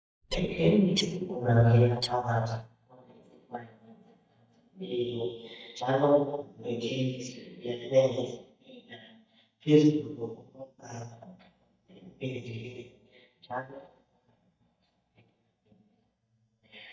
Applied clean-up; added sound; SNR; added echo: neural mask model DeepFilterNet 3.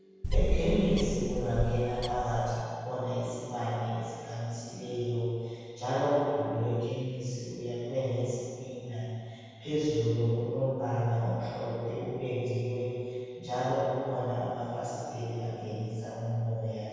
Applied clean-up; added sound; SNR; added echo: none; Bird; -1 dB; reverberation time 2.2 s.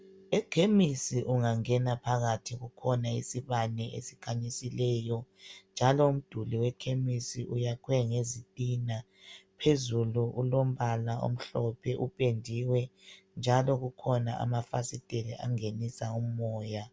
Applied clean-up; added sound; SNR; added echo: none; none; none; none.